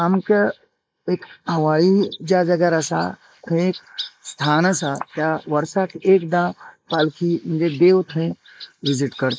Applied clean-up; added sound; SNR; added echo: neural mask model Resemble Enhance denoiser.